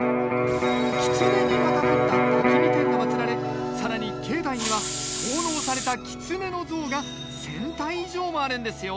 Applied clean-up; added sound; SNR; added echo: none; Hiss + Electric guitar; -5 dB; none.